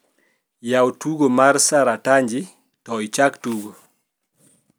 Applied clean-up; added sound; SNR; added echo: none; none; none; none.